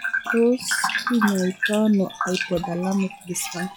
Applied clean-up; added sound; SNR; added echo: classical method log-MMSE.